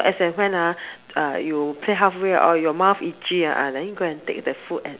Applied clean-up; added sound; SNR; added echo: none; none; none; none.